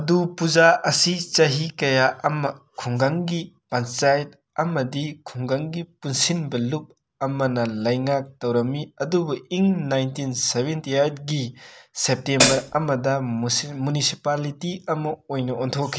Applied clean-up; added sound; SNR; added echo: none; Hi-hat; -3 dB; none.